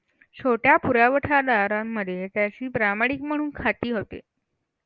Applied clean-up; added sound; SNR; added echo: none; none; none; none.